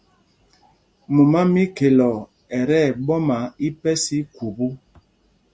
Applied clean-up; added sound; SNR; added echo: none; none; none; none.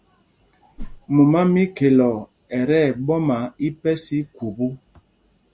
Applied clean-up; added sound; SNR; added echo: none; Whoosh, swoosh, swish; 12 dB; none.